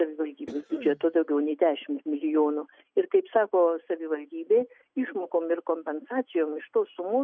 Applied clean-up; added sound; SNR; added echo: neural mask model RNNoise.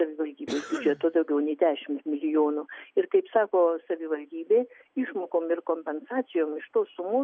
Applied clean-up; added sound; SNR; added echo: none; Cough; 13 dB; none.